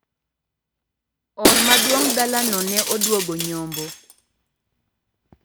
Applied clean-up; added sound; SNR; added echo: none; Shatter; -4 dB; none.